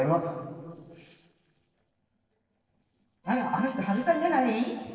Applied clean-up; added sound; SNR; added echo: neural separator model SepFormer DNS4.